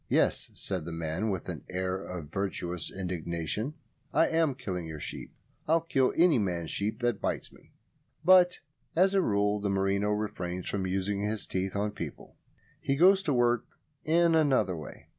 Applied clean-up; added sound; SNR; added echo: none; none; none; none.